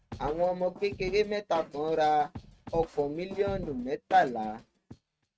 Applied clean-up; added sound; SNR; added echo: neural mask model RNNoise.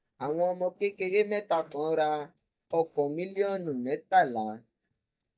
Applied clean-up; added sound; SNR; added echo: neural mask model DeepFilterNet 3.